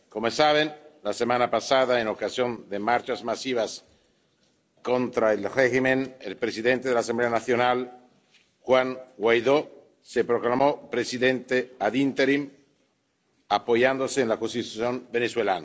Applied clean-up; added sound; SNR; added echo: none; none; none; none.